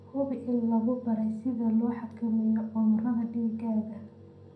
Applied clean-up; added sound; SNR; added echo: none; none; none; reverberation time 0.5 s.